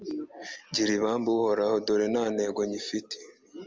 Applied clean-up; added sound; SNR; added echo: none; none; none; none.